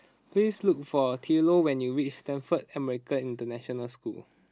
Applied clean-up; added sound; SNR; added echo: none; none; none; none.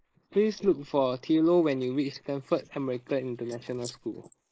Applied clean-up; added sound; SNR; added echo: neural mask model Resemble Enhance denoiser.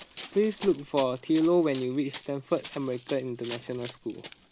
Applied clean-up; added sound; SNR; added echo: none; Run; 11 dB; none.